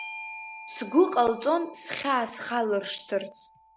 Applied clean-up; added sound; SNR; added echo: none; Bell / Doorbell; 17 dB; none.